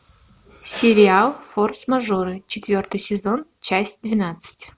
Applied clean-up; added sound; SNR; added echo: none; none; none; none.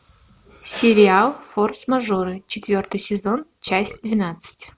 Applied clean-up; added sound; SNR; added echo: none; Burping, eructation; 20 dB; none.